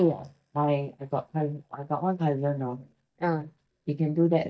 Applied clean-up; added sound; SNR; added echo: neural mask model DeepFilterNet 3.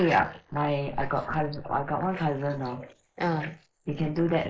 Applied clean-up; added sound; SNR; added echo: neural mask model Resemble Enhance denoiser.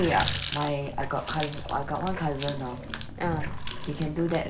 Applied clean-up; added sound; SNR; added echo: none; Water tap, faucet; 2 dB; none.